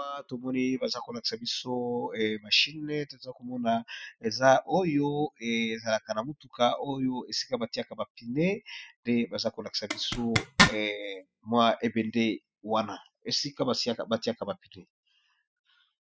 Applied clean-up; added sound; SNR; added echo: classical method spectral subtraction.